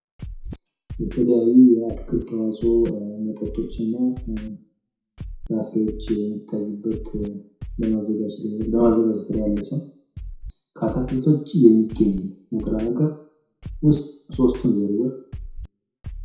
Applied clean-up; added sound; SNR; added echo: none; Scratching (performance technique); 14 dB; reverberation time 0.6 s.